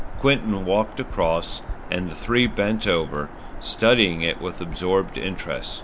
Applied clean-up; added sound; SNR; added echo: none; Bird vocalization, bird call, bird song; 9 dB; none.